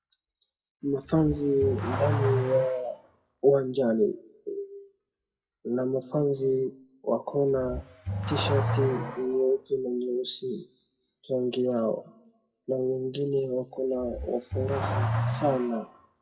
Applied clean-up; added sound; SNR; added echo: classical method WPE with log-MMSE.